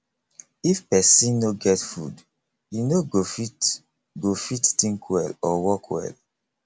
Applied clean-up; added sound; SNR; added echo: none; none; none; none.